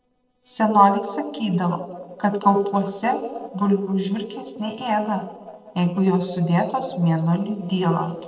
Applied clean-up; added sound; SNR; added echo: neural separator model SepFormer DNS4.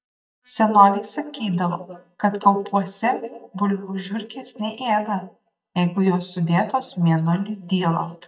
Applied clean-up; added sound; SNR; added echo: neural mask model DeepFilterNet 3.